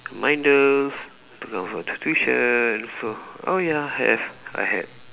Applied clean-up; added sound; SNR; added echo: none; none; none; none.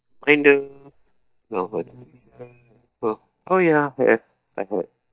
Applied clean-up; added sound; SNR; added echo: neural mask model DeepFilterNet 3.